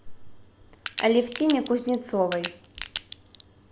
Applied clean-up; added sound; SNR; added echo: none; Crack; 7 dB; none.